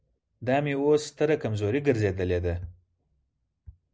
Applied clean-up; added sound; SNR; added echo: none; none; none; none.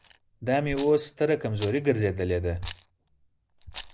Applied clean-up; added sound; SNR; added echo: none; Rattle; 12 dB; none.